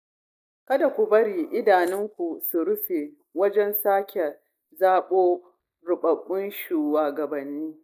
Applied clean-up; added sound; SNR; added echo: neural mask model DeepFilterNet 3.